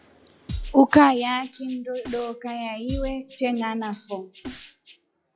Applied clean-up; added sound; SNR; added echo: classical method log-MMSE.